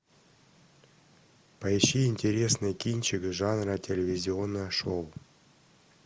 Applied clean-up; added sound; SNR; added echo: none; none; none; none.